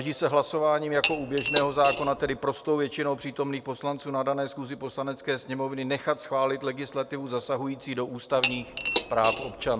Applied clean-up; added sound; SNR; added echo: none; Cutlery, silverware / Dishes, pots, and pans; -2 dB; none.